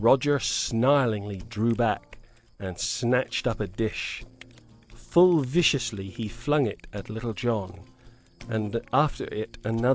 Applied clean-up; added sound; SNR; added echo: neural separator model SepFormer DNS4.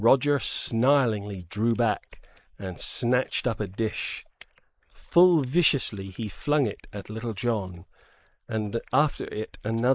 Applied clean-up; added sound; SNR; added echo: neural mask model Resemble Enhance denoiser.